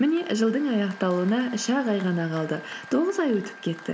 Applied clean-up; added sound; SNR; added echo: none; Applause + Wind instrument, woodwind instrument; 18 dB; none.